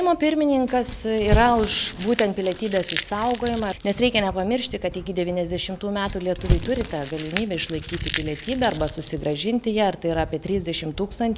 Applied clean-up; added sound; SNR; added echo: none; Crumpling, crinkling / Crushing; 6 dB; none.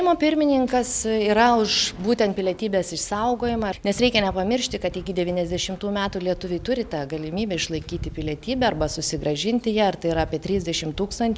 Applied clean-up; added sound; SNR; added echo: none; none; none; none.